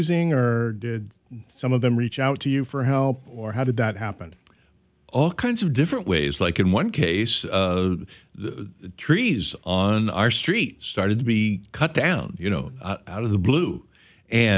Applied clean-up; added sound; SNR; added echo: none; none; none; none.